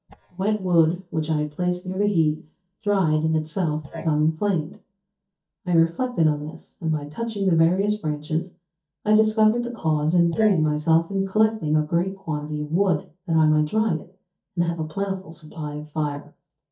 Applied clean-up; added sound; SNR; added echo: neural mask model DeepFilterNet 3.